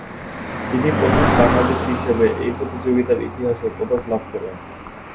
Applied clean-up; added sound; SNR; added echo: none; Cricket; 1 dB; reverberation time 0.2 s.